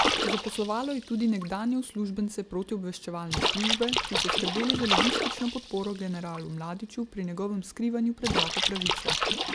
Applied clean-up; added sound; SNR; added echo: none; Splash, splatter; 0 dB; none.